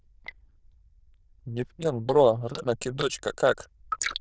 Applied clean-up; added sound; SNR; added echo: neural diffusion model UNIVERSE++.